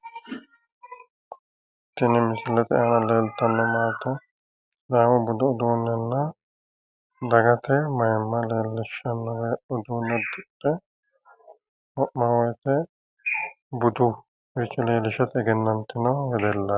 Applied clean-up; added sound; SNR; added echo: none; none; none; none.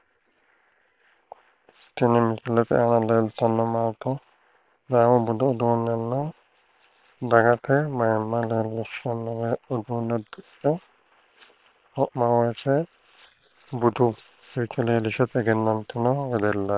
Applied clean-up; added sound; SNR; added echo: neural separator model SepFormer WHAM!.